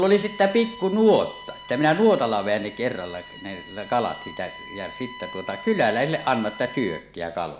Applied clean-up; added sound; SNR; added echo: none; Bowed string instrument; 17 dB; none.